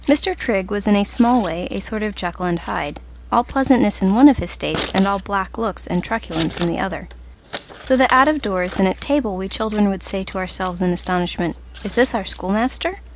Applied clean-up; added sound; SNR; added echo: none; Scissors; 14 dB; none.